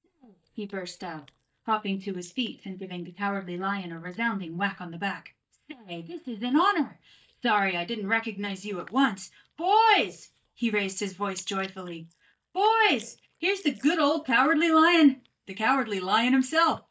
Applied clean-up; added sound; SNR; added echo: neural mask model DeepFilterNet 3.